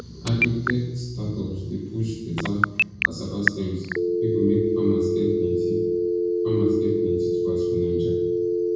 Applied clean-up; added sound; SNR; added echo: none; Telephone; -3 dB; reverberation time 1.1 s.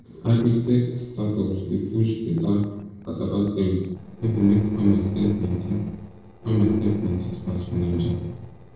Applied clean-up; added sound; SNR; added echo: neural separator model SepFormer DNS4.